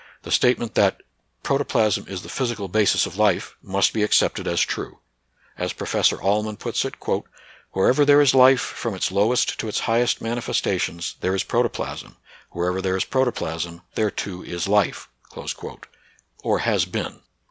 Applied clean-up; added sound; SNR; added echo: none; none; none; none.